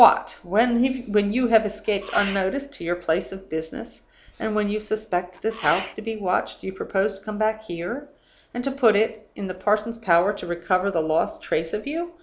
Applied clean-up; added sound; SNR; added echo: none; Sneeze; 14 dB; none.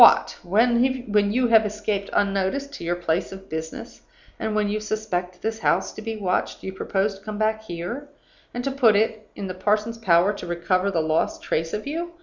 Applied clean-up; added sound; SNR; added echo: none; none; none; none.